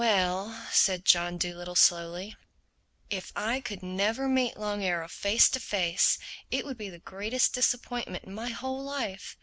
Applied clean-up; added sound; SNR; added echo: none; none; none; none.